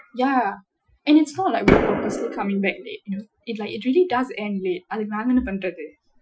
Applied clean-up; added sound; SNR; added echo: classical method Wiener filter.